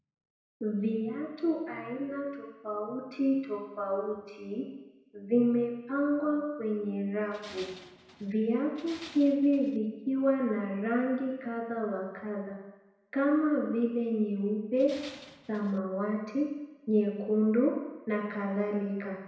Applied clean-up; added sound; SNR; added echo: none; Tools; 19 dB; reverberation time 1.0 s.